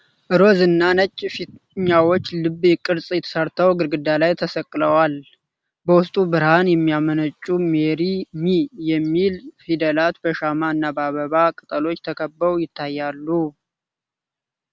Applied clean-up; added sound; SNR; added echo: none; none; none; none.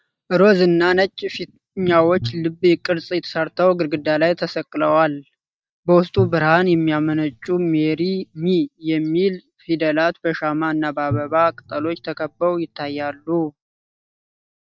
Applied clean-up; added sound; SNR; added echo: neural mask model DeepFilterNet 3.